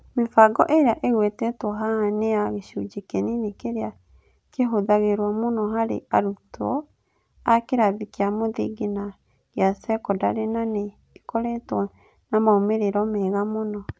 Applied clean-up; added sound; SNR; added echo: none; none; none; none.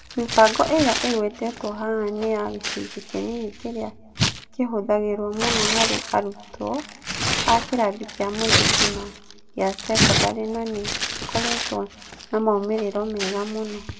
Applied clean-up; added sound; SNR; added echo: none; Tearing; 2 dB; reverberation time 1.3 s.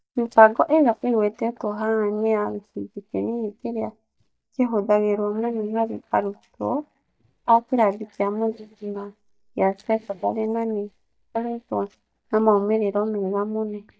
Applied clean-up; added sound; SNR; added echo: neural mask model DeepFilterNet 3.